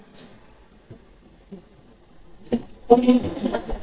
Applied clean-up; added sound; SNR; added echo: neural mask model DeepFilterNet 3.